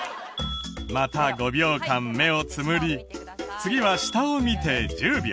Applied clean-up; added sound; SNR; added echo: none; none; none; none.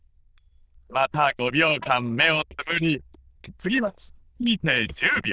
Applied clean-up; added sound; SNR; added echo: neural diffusion model UNIVERSE++.